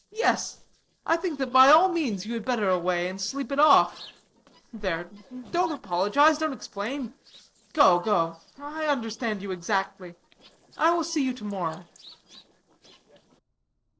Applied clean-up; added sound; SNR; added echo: neural separator model SepFormer DNS4.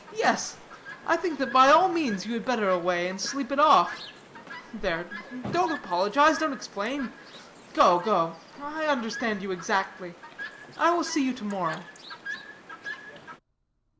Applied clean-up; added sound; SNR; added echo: none; Chirp, tweet; 15 dB; none.